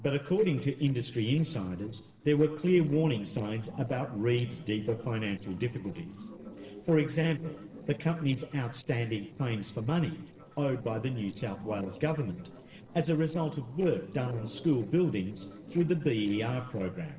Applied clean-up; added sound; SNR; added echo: neural separator model SepFormer DNS4.